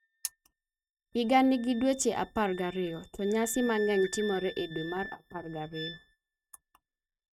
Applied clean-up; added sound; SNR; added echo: neural mask model RNNoise.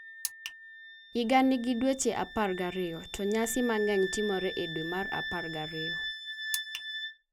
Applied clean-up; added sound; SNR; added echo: none; Wind instrument, woodwind instrument; 9 dB; none.